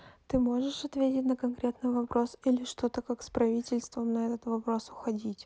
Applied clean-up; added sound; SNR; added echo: none; none; none; none.